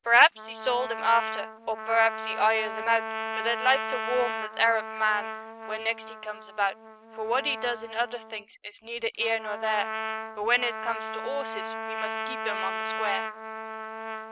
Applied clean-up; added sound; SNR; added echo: none; Trumpet; 7 dB; none.